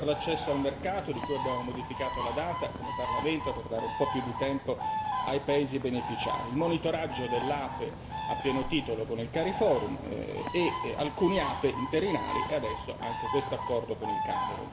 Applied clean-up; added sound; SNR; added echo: none; Bird; 4 dB; reverberation time 1.5 s.